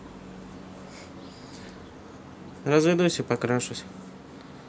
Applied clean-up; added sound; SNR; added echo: none; none; none; none.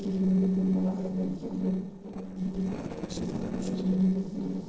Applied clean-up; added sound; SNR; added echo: neural separator model SepFormer DNS4.